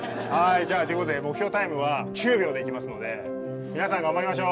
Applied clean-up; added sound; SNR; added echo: none; none; none; none.